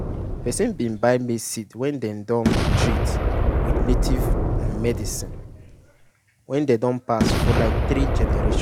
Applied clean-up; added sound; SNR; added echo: none; Boom; -3 dB; none.